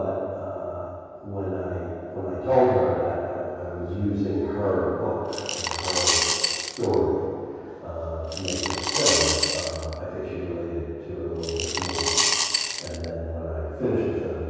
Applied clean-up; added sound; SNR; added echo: none; Coin (dropping) / Glass; 0 dB; reverberation time 2.2 s.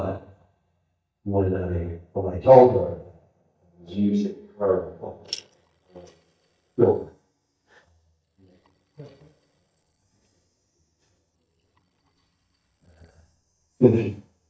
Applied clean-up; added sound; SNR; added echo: neural mask model DeepFilterNet 3.